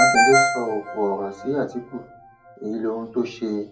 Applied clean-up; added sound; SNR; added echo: none; Ringtone; -2 dB; reverberation time 0.2 s.